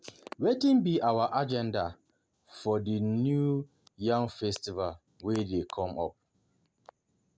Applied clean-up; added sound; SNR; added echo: none; none; none; none.